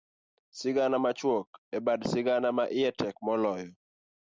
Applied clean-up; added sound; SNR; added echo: none; none; none; none.